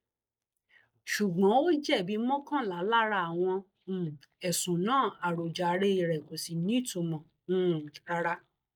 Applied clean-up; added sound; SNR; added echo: neural mask model DeepFilterNet 3.